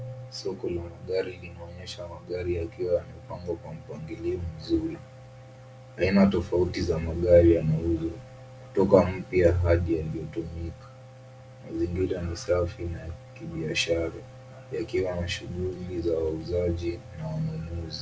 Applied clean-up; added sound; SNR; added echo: none; none; none; none.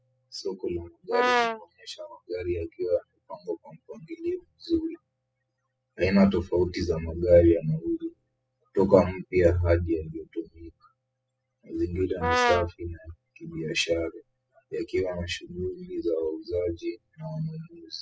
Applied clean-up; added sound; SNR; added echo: classical method spectral subtraction.